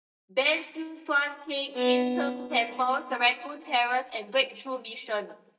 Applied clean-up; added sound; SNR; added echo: neural mask model DeepFilterNet 3.